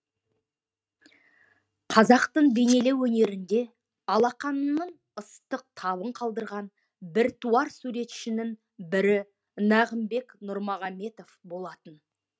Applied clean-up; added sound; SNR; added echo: neural mask model RNNoise.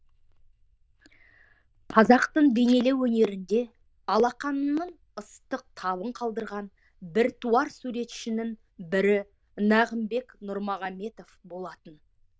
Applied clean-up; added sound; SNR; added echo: neural diffusion model UNIVERSE++.